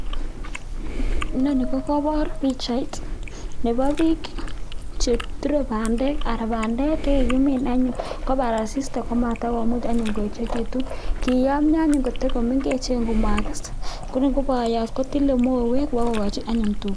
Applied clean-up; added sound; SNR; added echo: none; Chewing, mastication; 2 dB; none.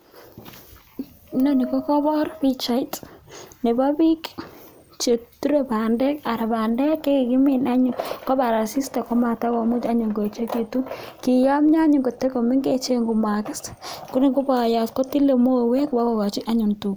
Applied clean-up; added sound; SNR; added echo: none; none; none; none.